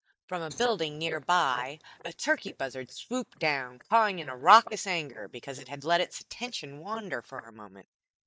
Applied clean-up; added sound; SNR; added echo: neural mask model DeepFilterNet 3.